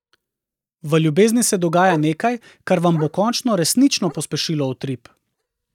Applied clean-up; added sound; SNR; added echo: neural mask model DeepFilterNet 3.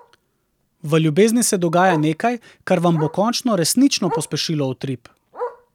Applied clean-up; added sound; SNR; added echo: none; Bark; 15 dB; none.